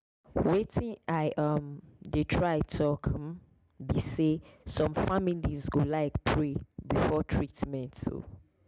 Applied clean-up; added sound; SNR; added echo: none; none; none; none.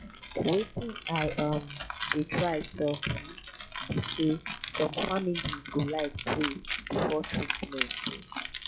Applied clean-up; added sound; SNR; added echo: classical method log-MMSE.